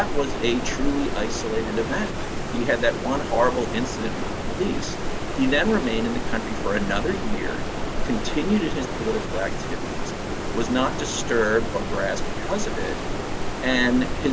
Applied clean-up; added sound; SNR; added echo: none; Stream; 0 dB; none.